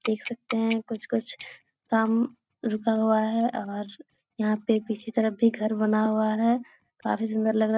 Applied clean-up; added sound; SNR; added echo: neural mask model DeepFilterNet 3.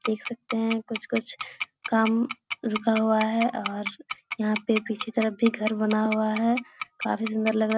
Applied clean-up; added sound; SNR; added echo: none; Tick-tock; 11 dB; none.